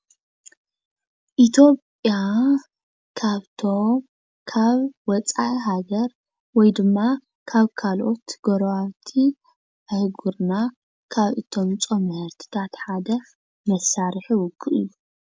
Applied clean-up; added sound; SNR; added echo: none; none; none; none.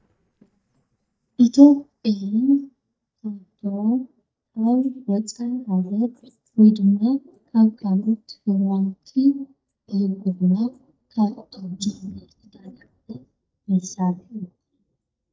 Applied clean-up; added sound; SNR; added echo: neural mask model DeepFilterNet 3.